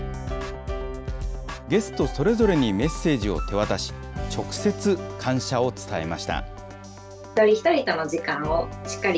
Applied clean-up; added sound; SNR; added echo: none; none; none; none.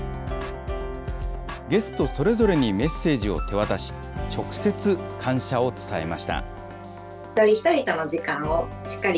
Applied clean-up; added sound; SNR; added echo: none; Brass instrument; 20 dB; none.